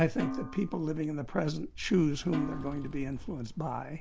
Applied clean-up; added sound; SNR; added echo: none; Snare drum + Sliding door; 8 dB; none.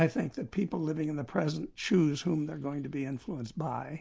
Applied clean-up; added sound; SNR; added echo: none; none; none; none.